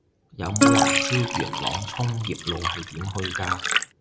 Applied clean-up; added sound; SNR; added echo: none; Fill (with liquid) + Plucked string instrument; -5 dB; none.